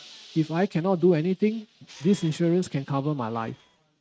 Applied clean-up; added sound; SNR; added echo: neural mask model RNNoise.